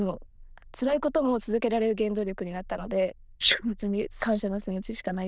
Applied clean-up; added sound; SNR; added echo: neural diffusion model UNIVERSE++.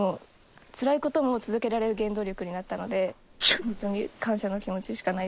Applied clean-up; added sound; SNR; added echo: neural mask model Resemble Enhance denoiser.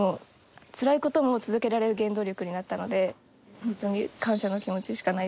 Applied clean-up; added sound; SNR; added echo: none; none; none; none.